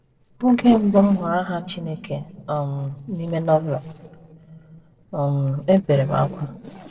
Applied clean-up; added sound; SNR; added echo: neural separator model SepFormer DNS4.